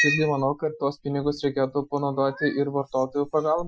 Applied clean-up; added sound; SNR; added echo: classical method Wiener filter.